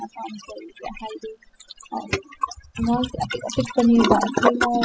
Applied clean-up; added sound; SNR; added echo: classical method spectral subtraction.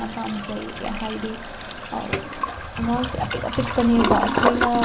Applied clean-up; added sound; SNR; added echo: none; Toilet flush; 1 dB; none.